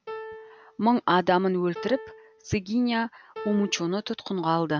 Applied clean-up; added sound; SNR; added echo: none; Piano; 16 dB; none.